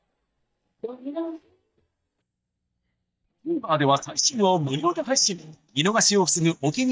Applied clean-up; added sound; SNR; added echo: neural mask model DeepFilterNet 3.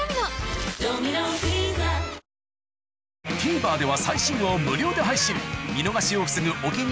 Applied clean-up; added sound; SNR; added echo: none; none; none; none.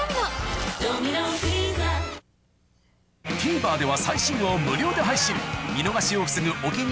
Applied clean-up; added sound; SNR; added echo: none; Breathing; 14 dB; none.